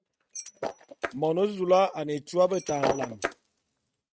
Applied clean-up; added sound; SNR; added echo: neural mask model RNNoise.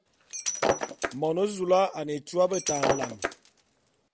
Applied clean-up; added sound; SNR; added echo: none; Shatter; 3 dB; none.